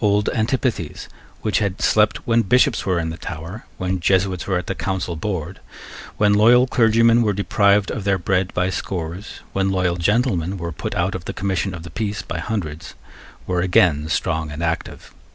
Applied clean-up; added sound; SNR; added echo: none; none; none; none.